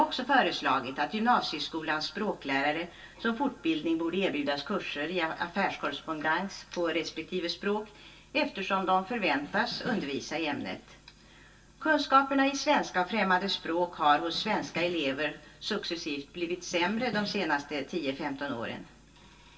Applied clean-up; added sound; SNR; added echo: none; Snare drum; 16 dB; reverberation time 0.2 s.